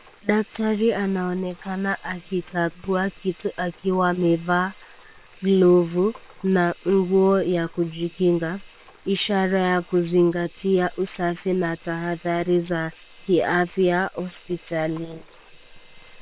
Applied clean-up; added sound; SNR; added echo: neural separator model SepFormer WHAM!.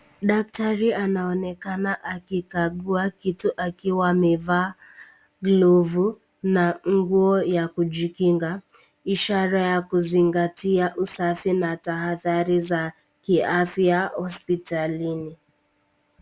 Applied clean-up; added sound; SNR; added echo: none; none; none; none.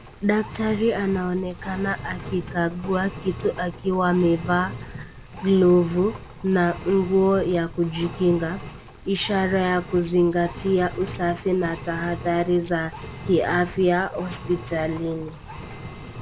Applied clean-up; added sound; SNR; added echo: none; Engine; 13 dB; none.